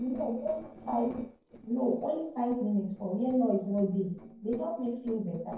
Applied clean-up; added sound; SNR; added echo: neural separator model SepFormer DNS4.